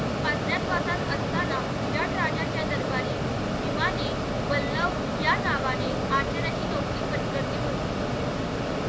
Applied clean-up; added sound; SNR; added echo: none; Mechanisms; -4 dB; none.